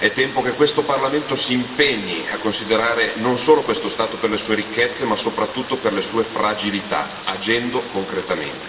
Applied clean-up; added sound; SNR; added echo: none; Rain; 14 dB; reverberation time 2.4 s.